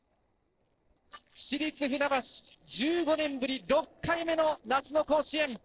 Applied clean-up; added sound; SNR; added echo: neural separator model SepFormer DNS4.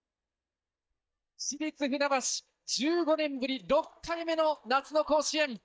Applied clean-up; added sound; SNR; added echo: neural mask model DeepFilterNet 3.